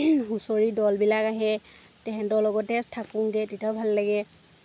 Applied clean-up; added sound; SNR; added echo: none; none; none; none.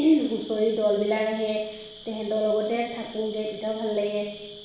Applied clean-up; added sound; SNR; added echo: none; Cricket; 19 dB; reverberation time 1.1 s.